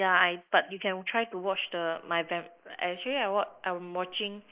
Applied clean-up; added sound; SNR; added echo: neural mask model Resemble Enhance denoiser.